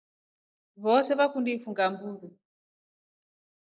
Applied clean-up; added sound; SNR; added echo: neural mask model Resemble Enhance denoiser.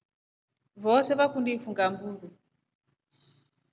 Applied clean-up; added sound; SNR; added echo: none; none; none; none.